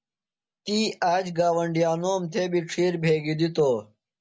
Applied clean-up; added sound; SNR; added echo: none; none; none; none.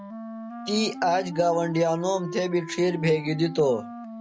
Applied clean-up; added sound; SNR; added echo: none; Wind instrument, woodwind instrument; 12 dB; none.